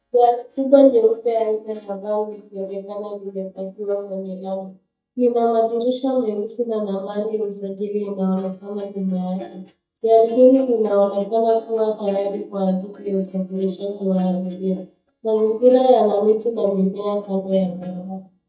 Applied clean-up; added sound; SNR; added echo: neural mask model DeepFilterNet 3.